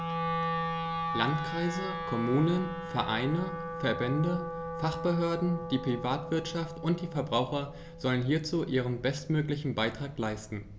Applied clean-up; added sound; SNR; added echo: none; Wind instrument, woodwind instrument; 6 dB; none.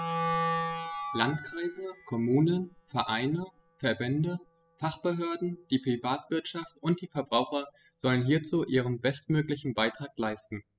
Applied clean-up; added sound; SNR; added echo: classical method spectral subtraction.